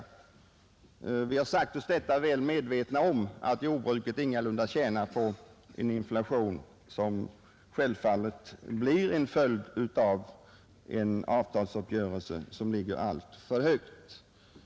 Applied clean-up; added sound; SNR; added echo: none; none; none; none.